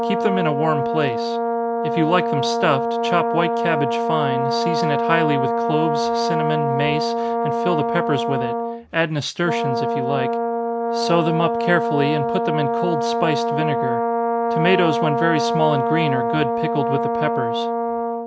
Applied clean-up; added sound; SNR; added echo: none; Brass instrument; -2 dB; none.